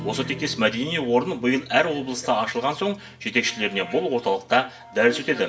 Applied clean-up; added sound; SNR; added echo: none; Strum; 19 dB; reverberation time 0.4 s.